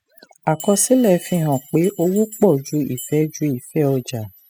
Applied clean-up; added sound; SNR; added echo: classical method spectral subtraction.